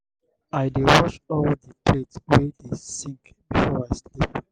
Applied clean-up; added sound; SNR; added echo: none; none; none; none.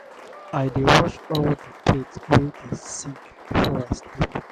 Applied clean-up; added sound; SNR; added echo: none; Applause + Cutlery, silverware; 18 dB; none.